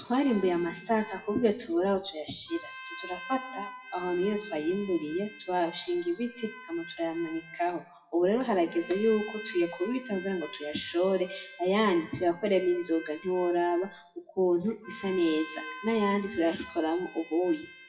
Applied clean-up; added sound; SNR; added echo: classical method WPE with log-MMSE.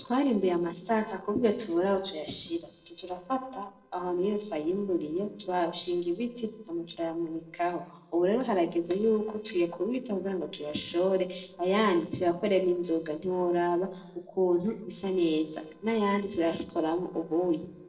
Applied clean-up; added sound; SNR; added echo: neural separator model SepFormer DNS4.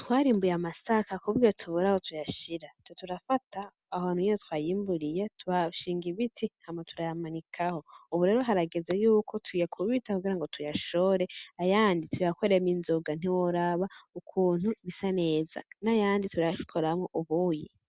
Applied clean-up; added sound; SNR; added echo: none; none; none; none.